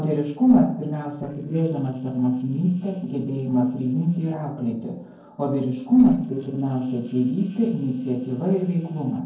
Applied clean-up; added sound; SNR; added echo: neural separator model SepFormer DNS4.